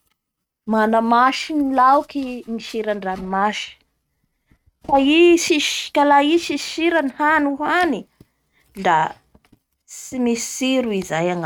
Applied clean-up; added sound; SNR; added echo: neural mask model RNNoise.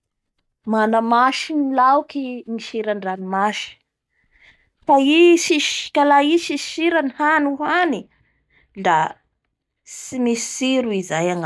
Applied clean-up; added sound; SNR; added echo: neural mask model DeepFilterNet 3.